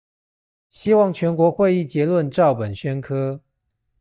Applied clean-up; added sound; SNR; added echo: neural mask model DeepFilterNet 3.